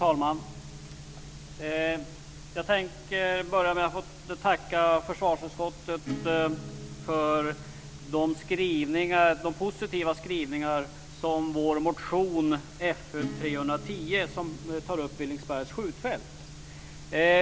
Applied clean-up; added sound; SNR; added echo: none; Acoustic guitar / Strum; 17 dB; none.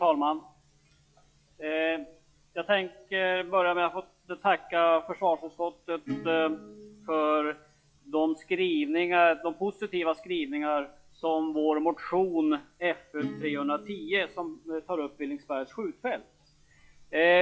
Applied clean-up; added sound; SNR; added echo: classical method log-MMSE.